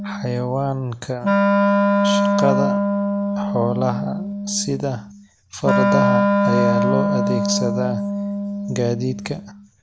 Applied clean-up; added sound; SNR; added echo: none; Wind instrument, woodwind instrument; -4 dB; none.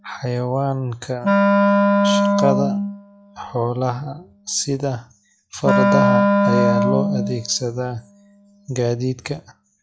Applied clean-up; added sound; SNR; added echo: classical method log-MMSE.